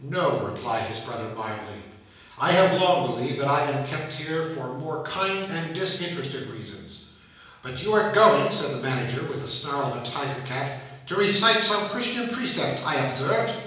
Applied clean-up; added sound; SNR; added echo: none; none; none; reverberation time 1.0 s.